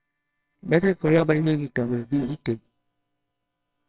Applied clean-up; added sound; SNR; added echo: neural separator model SepFormer WHAMR!.